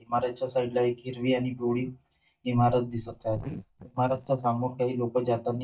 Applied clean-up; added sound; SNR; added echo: neural mask model DeepFilterNet 3.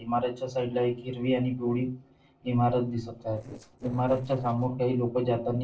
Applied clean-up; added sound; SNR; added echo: neural separator model SepFormer DNS4.